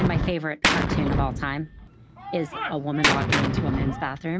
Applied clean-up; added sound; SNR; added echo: none; Gunshot, gunfire; -3 dB; none.